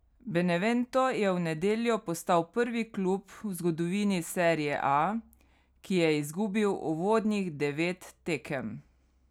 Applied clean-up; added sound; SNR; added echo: none; none; none; none.